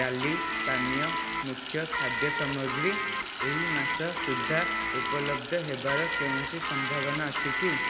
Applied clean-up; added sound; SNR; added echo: none; Guitar + Sink (filling or washing); -2 dB; none.